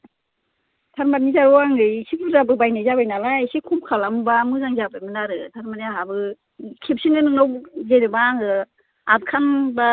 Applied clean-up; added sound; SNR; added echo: none; none; none; none.